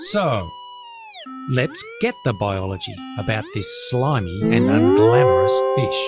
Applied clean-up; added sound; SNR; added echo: classical method log-MMSE.